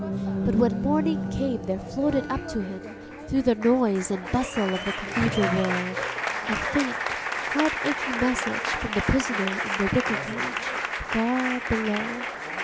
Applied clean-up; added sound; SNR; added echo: none; Applause; 3 dB; none.